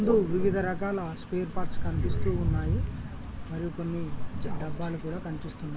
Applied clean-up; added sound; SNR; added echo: none; Crow; -2 dB; none.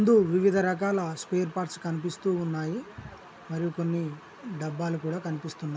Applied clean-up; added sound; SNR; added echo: none; none; none; none.